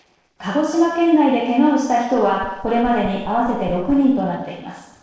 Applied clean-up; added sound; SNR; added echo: neural separator model SepFormer DNS4.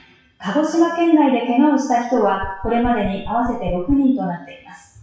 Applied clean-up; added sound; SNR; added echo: classical method WPE with log-MMSE.